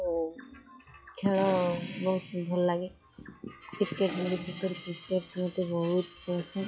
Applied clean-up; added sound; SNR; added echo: classical method log-MMSE.